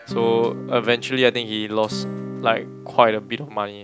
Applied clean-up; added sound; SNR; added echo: none; Acoustic guitar / Strum; 11 dB; none.